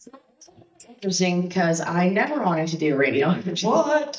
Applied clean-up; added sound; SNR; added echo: neural mask model DeepFilterNet 3.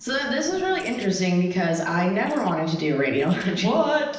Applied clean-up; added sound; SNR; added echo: neural separator model SepFormer DNS4.